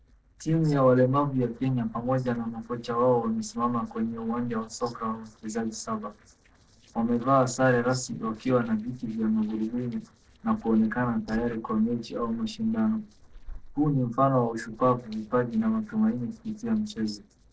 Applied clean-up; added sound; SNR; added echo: neural separator model SepFormer DNS4.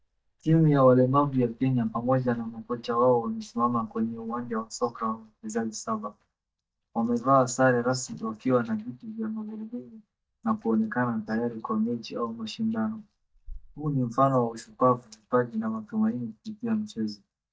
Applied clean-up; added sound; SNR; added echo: neural mask model DeepFilterNet 3.